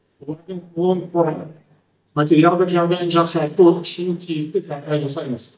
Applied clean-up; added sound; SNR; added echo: neural mask model DeepFilterNet 3.